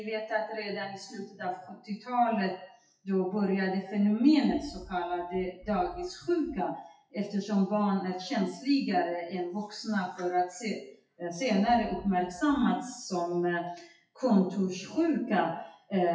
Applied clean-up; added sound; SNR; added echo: classical method WPE with log-MMSE.